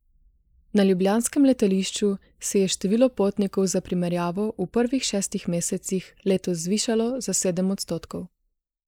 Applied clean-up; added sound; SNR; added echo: neural mask model Resemble Enhance denoiser.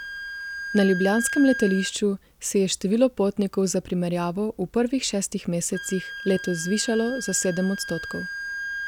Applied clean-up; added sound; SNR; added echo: none; Wind instrument, woodwind instrument; 11 dB; none.